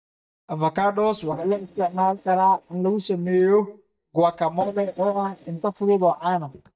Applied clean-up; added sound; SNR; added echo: neural mask model DeepFilterNet 3.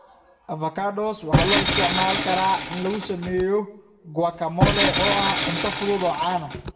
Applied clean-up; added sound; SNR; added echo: none; Tools; -1 dB; reverberation time 0.6 s.